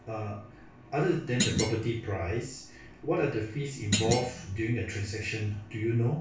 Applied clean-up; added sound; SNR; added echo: none; Thump, thud; 2 dB; reverberation time 0.3 s.